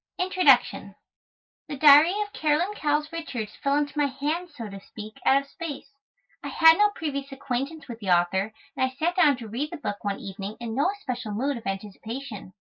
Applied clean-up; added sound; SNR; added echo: neural mask model Resemble Enhance denoiser.